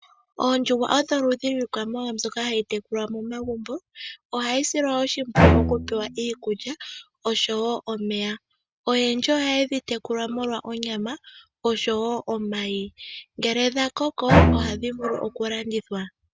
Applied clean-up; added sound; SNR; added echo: none; Bowed string instrument; -4 dB; none.